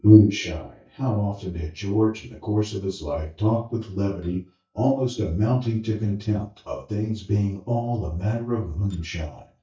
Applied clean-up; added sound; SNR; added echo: neural mask model DeepFilterNet 3.